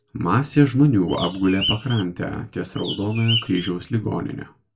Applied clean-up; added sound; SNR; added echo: none; Bird; 7 dB; reverberation time 0.2 s.